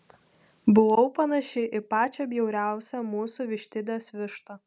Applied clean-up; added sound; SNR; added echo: none; none; none; none.